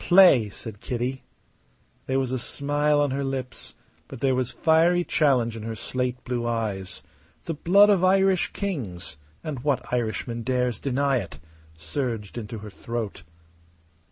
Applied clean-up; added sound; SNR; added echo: none; none; none; none.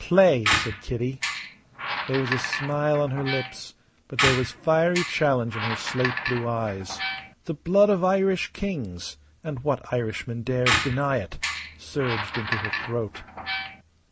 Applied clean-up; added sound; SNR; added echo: none; Squeak; 4 dB; none.